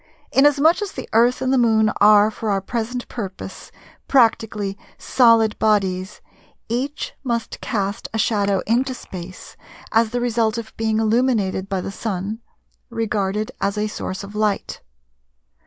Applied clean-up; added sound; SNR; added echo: neural mask model Resemble Enhance denoiser.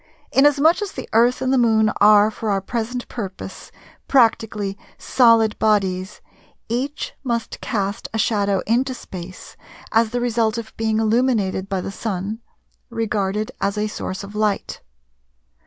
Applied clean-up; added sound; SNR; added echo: none; none; none; none.